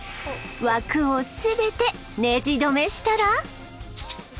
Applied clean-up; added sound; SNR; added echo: none; Rattle (instrument); 11 dB; none.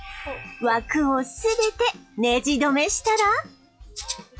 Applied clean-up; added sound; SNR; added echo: classical method log-MMSE.